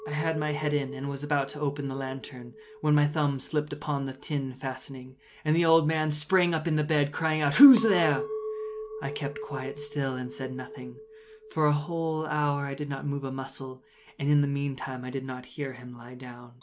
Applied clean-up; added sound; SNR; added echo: none; Chink, clink; 14 dB; none.